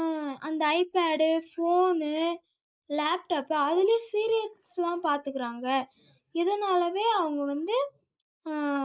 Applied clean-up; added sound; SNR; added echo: neural mask model Resemble Enhance denoiser.